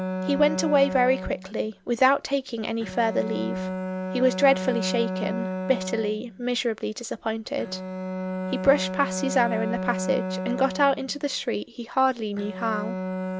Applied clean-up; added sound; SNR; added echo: none; Bowed string instrument; 6 dB; none.